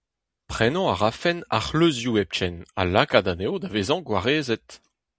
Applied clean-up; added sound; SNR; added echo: none; none; none; none.